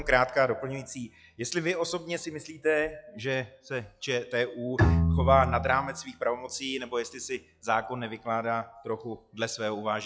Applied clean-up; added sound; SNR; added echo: classical method log-MMSE.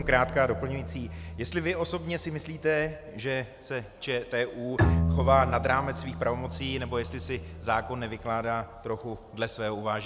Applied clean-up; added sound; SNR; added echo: none; Bowed string instrument; 4 dB; none.